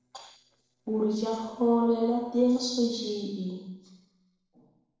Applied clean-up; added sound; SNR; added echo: neural separator model SepFormer DNS4.